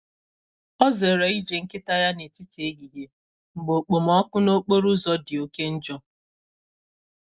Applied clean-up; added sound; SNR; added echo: none; none; none; none.